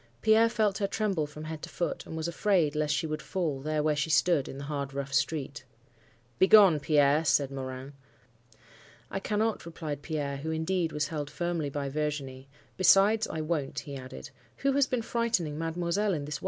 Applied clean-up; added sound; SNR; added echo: none; none; none; none.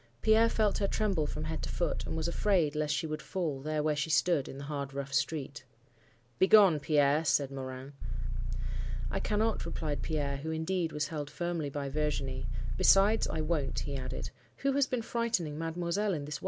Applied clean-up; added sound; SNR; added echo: none; Idling / Car; -3 dB; none.